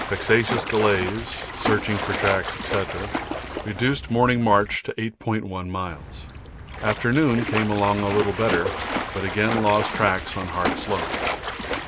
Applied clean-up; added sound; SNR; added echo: none; Splash, splatter; 5 dB; none.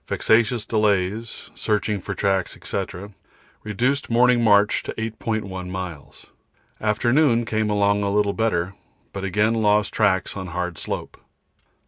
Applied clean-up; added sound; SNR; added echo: none; none; none; none.